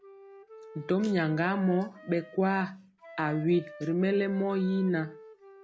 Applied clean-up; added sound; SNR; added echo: none; Wind instrument, woodwind instrument; 18 dB; none.